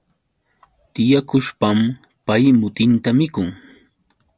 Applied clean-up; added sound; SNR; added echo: none; none; none; none.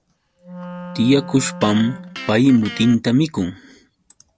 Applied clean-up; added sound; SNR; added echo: none; Wind instrument, woodwind instrument + Electric guitar; 15 dB; none.